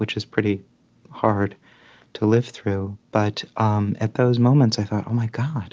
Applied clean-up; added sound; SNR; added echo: none; none; none; none.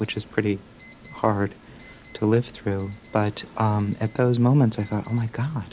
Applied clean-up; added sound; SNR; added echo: none; Alarm; 2 dB; none.